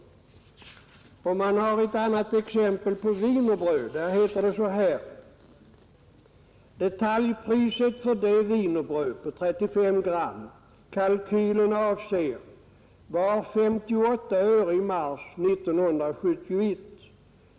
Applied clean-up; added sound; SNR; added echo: none; none; none; none.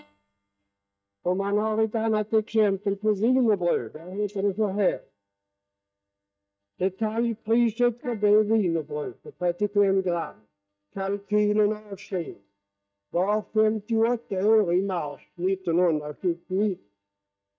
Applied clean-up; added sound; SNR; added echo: neural mask model DeepFilterNet 3.